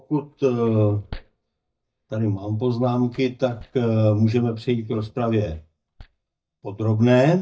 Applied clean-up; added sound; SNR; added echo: neural mask model DeepFilterNet 3.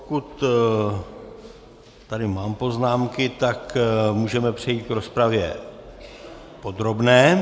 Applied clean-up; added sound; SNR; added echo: none; none; none; none.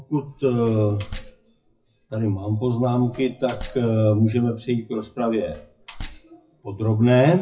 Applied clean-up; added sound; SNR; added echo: classical method WPE with log-MMSE.